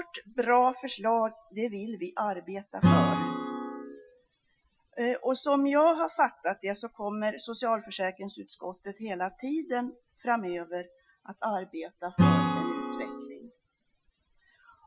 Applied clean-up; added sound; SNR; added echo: classical method Wiener filter.